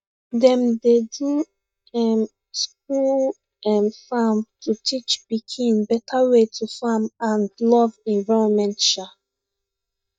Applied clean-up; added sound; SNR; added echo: neural mask model DeepFilterNet 3.